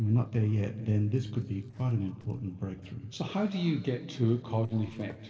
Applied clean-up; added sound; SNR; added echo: neural separator model SepFormer DNS4.